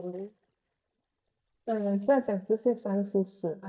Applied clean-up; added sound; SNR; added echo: neural mask model DeepFilterNet 3.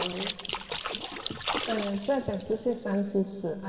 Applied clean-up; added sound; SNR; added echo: none; Splash, splatter; 5 dB; reverberation time 1.6 s.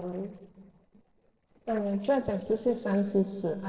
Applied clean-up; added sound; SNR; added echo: neural separator model SepFormer DNS4.